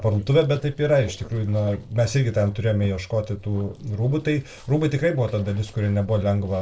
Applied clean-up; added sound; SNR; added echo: neural separator model SepFormer DNS4.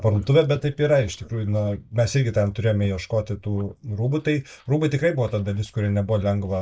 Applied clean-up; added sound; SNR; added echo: neural mask model DeepFilterNet 3.